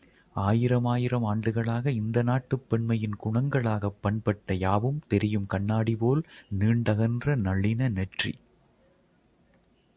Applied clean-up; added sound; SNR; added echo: none; none; none; none.